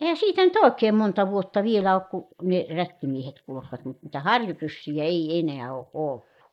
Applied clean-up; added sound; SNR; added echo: neural mask model Resemble Enhance denoiser.